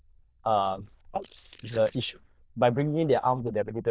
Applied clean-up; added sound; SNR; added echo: neural diffusion model UNIVERSE++.